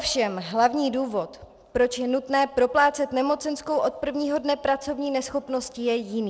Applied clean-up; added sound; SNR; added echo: none; none; none; none.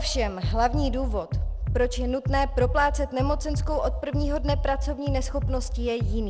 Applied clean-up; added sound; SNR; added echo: none; Bass drum; -1 dB; none.